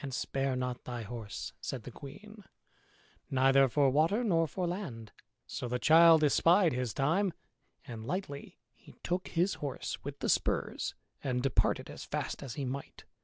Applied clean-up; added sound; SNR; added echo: none; none; none; none.